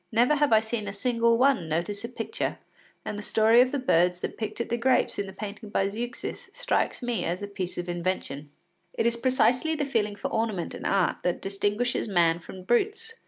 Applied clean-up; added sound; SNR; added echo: none; none; none; none.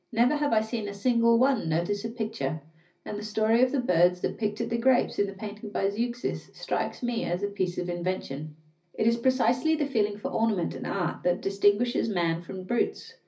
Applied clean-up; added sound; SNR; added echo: none; none; none; reverberation time 0.4 s.